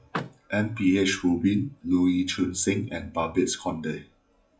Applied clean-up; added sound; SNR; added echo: classical method WPE with log-MMSE.